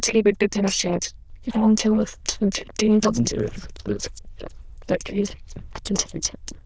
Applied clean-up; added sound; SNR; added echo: neural diffusion model UNIVERSE++.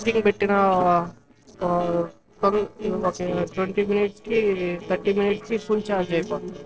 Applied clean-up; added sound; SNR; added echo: neural separator model SepFormer DNS4.